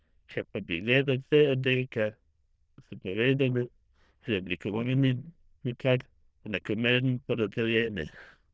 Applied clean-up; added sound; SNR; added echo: neural diffusion model UNIVERSE++.